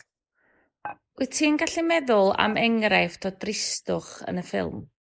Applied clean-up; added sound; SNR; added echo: neural mask model Resemble Enhance denoiser.